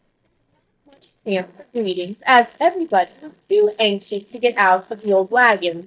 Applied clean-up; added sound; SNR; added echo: neural mask model DeepFilterNet 3.